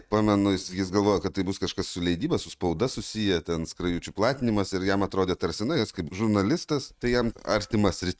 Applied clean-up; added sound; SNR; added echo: neural mask model RNNoise.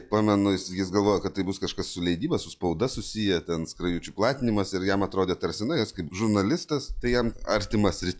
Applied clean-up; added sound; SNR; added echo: classical method log-MMSE.